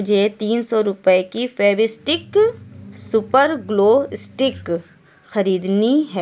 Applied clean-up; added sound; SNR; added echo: none; none; none; none.